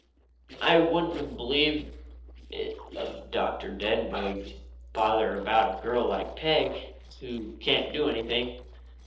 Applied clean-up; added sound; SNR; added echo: neural separator model SepFormer DNS4.